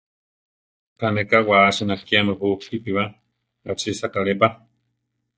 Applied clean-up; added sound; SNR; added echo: neural mask model DeepFilterNet 3.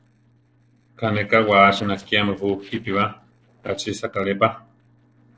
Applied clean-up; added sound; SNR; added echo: neural separator model SepFormer DNS4.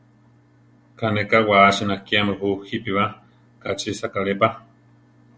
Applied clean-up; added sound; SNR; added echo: none; none; none; none.